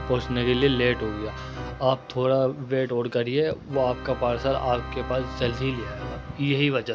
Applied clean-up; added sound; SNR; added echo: none; Organ; 11 dB; none.